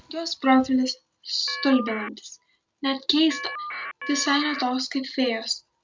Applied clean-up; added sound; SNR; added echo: none; Telephone; 8 dB; none.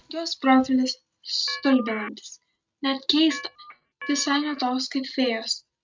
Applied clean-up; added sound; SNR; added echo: neural mask model RNNoise.